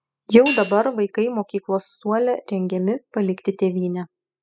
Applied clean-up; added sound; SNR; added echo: classical method spectral subtraction.